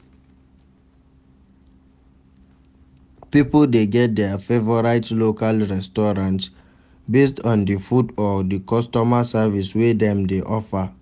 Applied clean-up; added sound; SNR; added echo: none; none; none; none.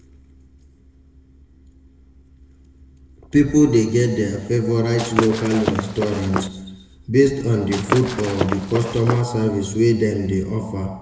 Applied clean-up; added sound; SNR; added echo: none; Walk, footsteps / Run; 5 dB; reverberation time 1.2 s.